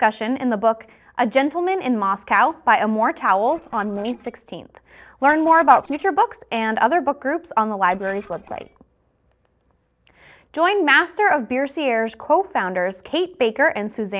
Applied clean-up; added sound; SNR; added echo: neural separator model SepFormer DNS4.